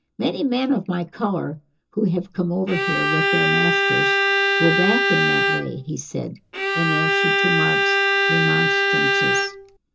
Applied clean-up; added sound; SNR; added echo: none; Bowed string instrument; -5 dB; reverberation time 0.2 s.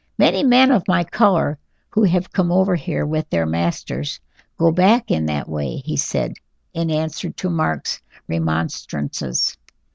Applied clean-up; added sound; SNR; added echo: none; none; none; none.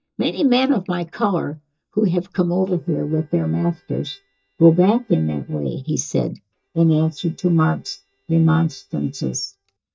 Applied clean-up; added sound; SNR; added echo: neural mask model DeepFilterNet 3.